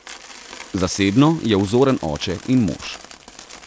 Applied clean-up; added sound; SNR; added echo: none; Coin (dropping); 15 dB; none.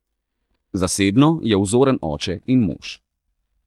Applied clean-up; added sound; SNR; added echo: neural mask model DeepFilterNet 3.